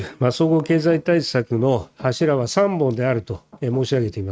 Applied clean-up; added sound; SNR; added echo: neural mask model RNNoise.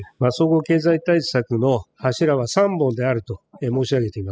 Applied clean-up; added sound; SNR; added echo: classical method spectral subtraction.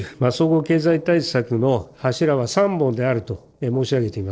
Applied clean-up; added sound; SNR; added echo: neural separator model SepFormer DNS4.